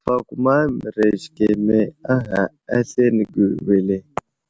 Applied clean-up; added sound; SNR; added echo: none; none; none; none.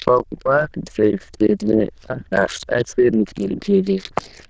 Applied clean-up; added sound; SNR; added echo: neural diffusion model UNIVERSE++.